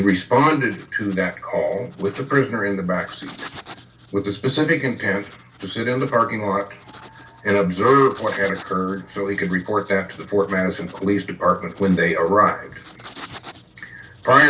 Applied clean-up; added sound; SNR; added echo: none; Writing; 19 dB; reverberation time 0.1 s.